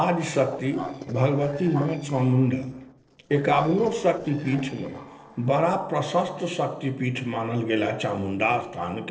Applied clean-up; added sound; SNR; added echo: neural separator model SepFormer DNS4.